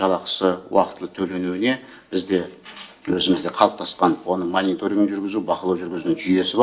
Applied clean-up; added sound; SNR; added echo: none; none; none; reverberation time 0.4 s.